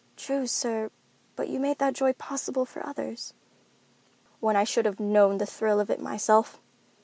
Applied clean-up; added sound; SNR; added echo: none; none; none; none.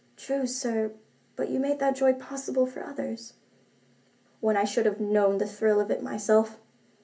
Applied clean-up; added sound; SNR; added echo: none; none; none; reverberation time 0.3 s.